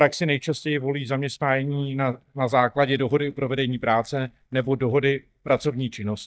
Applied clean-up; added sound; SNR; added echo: neural mask model DeepFilterNet 3.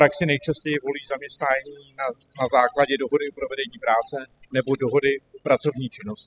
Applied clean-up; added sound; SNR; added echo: classical method spectral subtraction.